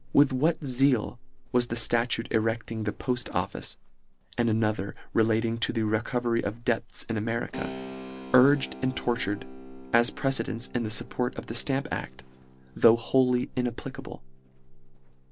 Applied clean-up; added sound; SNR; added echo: none; Keyboard (musical) + Livestock, farm animals, working animals; 16 dB; none.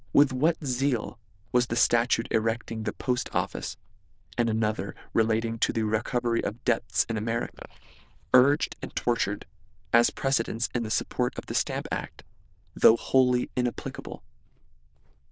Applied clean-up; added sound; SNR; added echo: neural diffusion model UNIVERSE++.